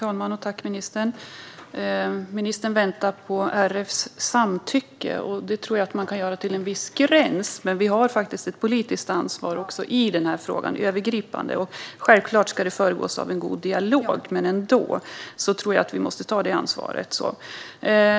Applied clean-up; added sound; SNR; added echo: none; none; none; none.